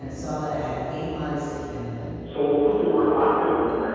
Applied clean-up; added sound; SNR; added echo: none; none; none; reverberation time 2.2 s.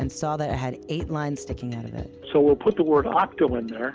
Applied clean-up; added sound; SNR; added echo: none; none; none; none.